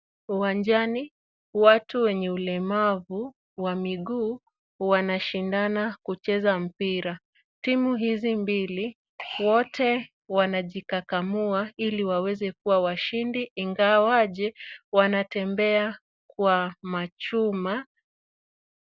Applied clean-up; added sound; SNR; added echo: none; none; none; none.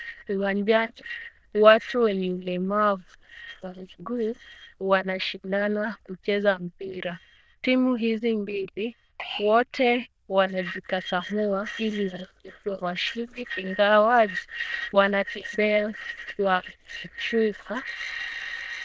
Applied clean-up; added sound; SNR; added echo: neural diffusion model UNIVERSE++.